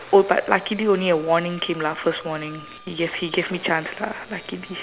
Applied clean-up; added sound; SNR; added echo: none; Clapping + Wind instrument, woodwind instrument; 20 dB; none.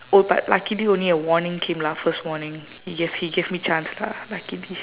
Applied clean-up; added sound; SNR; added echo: none; none; none; none.